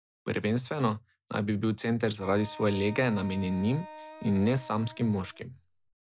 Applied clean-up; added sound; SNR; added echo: none; Wind instrument, woodwind instrument; 17 dB; none.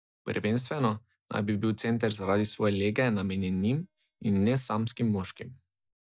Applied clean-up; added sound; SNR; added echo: neural mask model DeepFilterNet 3.